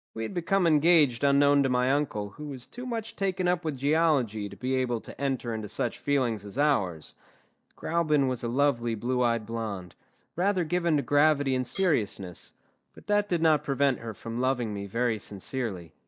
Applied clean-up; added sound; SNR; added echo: neural mask model DeepFilterNet 3.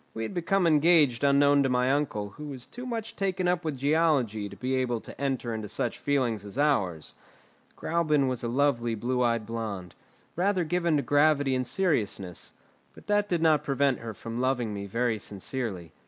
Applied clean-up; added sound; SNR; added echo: none; none; none; none.